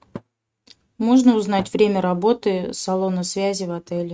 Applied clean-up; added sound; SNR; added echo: neural mask model RNNoise.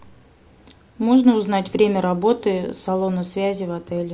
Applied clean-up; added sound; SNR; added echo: none; none; none; none.